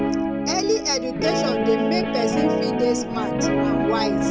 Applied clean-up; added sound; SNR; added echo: none; Guitar; -4 dB; none.